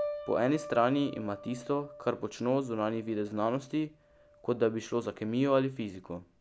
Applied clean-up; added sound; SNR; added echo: none; Piano; 14 dB; none.